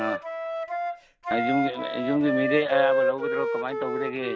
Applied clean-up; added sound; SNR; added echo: none; Wind instrument, woodwind instrument; 0 dB; none.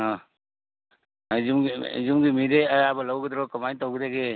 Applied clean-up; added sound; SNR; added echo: none; none; none; none.